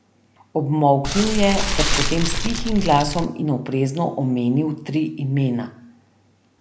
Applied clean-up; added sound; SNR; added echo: none; Fire; 0 dB; none.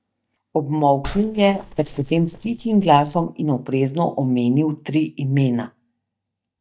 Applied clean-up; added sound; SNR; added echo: neural mask model DeepFilterNet 3.